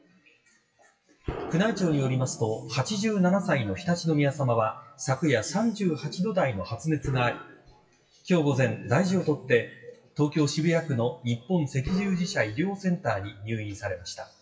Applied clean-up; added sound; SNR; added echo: classical method WPE with log-MMSE.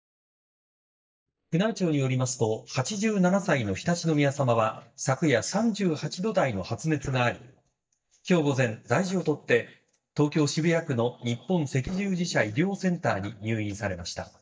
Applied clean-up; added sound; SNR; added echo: neural mask model DeepFilterNet 3.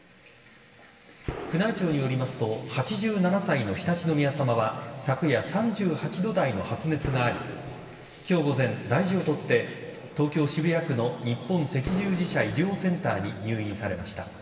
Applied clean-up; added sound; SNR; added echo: none; Gunshot, gunfire; 13 dB; reverberation time 2.3 s.